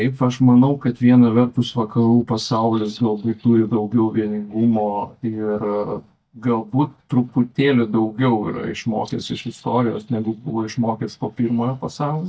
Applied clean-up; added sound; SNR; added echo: neural mask model DeepFilterNet 3.